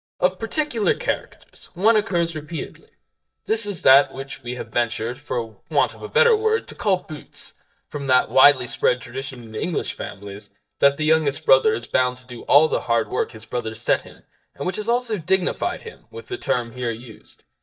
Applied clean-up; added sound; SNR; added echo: neural mask model DeepFilterNet 3.